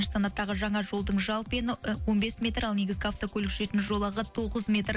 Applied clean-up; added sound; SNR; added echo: none; none; none; none.